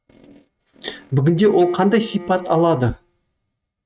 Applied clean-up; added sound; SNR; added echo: neural mask model RNNoise.